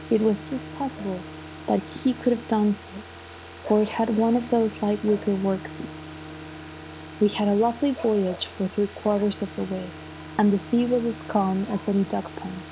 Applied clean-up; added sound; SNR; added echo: none; Car + Bowed string instrument; 14 dB; none.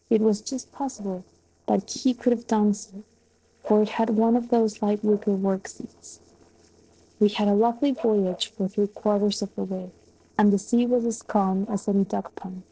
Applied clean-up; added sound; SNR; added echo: neural separator model SepFormer DNS4.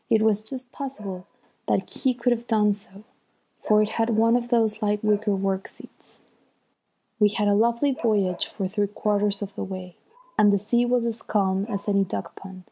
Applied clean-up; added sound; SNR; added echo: none; none; none; none.